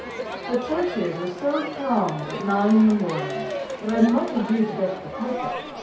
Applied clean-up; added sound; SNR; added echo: none; Crowd; 9 dB; reverberation time 0.6 s.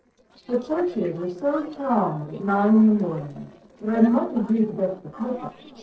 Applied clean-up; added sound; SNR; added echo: neural separator model SepFormer DNS4.